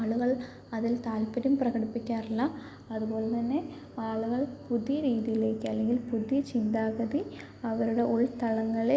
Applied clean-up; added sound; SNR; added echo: none; none; none; none.